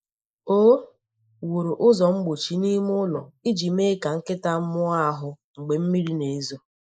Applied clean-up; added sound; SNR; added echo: neural mask model Resemble Enhance denoiser.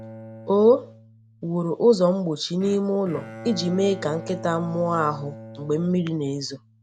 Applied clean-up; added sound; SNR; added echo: none; Bowed string instrument; 17 dB; none.